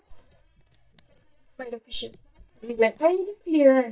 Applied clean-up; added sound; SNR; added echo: neural mask model DeepFilterNet 3.